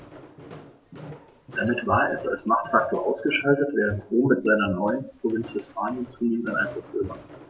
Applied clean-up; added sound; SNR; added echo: none; Walk, footsteps; 20 dB; none.